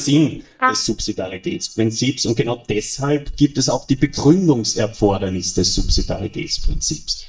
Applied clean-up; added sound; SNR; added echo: neural mask model DeepFilterNet 3.